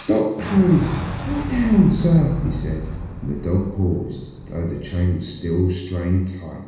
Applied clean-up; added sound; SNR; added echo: none; Boom; 10 dB; reverberation time 1.1 s.